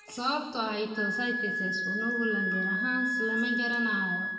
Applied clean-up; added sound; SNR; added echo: none; Wind instrument, woodwind instrument; -1 dB; reverberation time 1.2 s.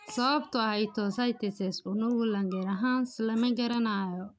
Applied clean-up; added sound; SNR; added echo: none; none; none; none.